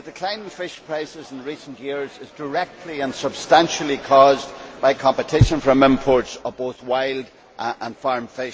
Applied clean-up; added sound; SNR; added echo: none; none; none; none.